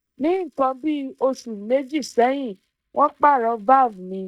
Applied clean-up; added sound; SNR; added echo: neural mask model DeepFilterNet 3.